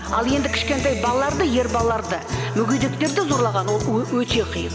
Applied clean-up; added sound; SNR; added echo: none; Guitar; 6 dB; none.